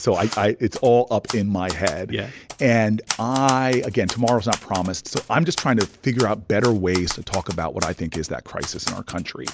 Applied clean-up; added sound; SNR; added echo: none; Typewriter; 12 dB; none.